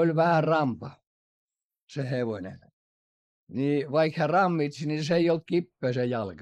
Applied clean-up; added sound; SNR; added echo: neural mask model Resemble Enhance denoiser.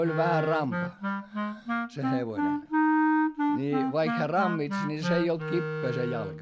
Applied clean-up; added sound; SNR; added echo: none; Wind instrument, woodwind instrument; -2 dB; none.